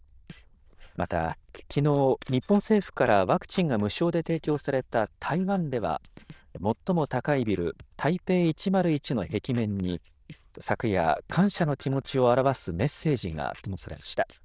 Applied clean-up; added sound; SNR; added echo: neural diffusion model UNIVERSE++.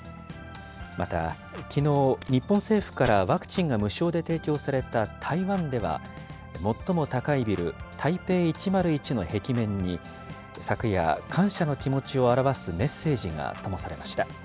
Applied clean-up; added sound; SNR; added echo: none; Keys jangling + Organ; 14 dB; none.